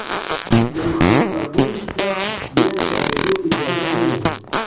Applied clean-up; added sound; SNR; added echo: none; Fart; -4 dB; reverberation time 0.6 s.